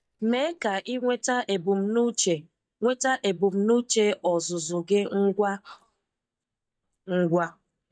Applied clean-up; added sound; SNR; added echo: neural mask model DeepFilterNet 3.